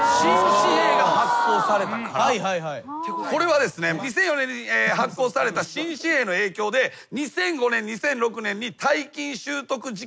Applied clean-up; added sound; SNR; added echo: none; none; none; none.